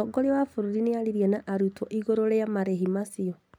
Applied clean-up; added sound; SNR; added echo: none; none; none; none.